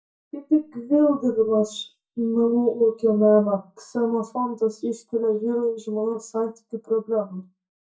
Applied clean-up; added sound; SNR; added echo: neural mask model DeepFilterNet 3.